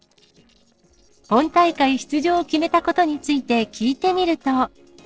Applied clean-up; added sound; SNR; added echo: neural separator model SepFormer DNS4.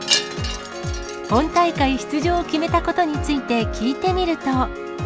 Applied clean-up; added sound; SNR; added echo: none; Wind chime; 9 dB; none.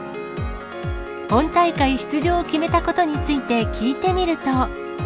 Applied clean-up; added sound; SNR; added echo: none; none; none; none.